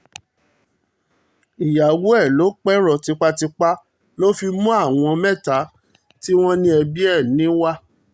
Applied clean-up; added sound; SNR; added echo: none; none; none; none.